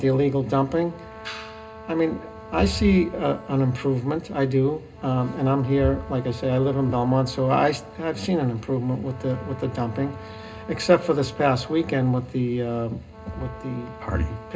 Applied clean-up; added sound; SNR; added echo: none; Brass instrument; 19 dB; reverberation time 0.2 s.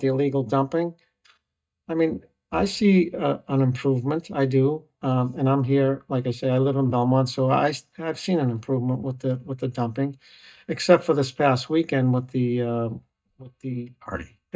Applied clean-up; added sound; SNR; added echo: neural mask model DeepFilterNet 3.